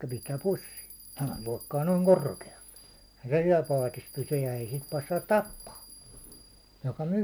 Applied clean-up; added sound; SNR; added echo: none; Bell; 19 dB; none.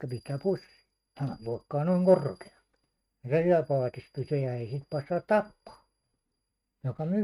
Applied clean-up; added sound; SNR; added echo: neural mask model RNNoise.